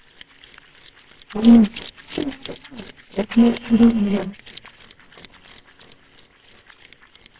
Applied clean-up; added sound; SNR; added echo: neural separator model SepFormer WHAMR!.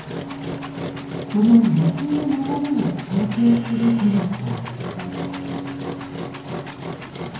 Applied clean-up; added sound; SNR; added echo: none; Engine; 9 dB; reverberation time 0.9 s.